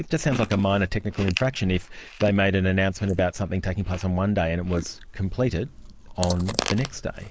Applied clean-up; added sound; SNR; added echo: neural mask model Resemble Enhance denoiser.